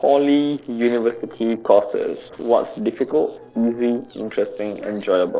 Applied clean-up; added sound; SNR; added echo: neural separator model SepFormer DNS4.